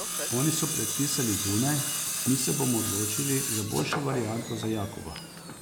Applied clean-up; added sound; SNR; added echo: none; Tools; 2 dB; none.